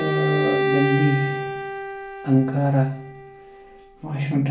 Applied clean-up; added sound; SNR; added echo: none; Bowed string instrument; 3 dB; reverberation time 0.3 s.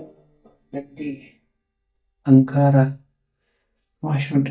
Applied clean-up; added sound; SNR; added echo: neural mask model DeepFilterNet 3.